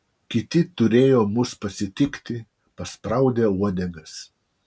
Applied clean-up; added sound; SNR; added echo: none; none; none; none.